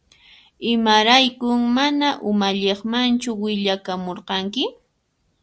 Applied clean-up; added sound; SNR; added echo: none; none; none; none.